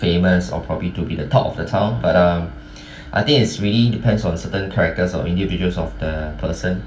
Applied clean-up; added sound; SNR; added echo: none; none; none; reverberation time 0.2 s.